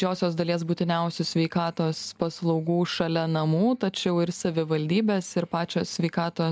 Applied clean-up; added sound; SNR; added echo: none; none; none; none.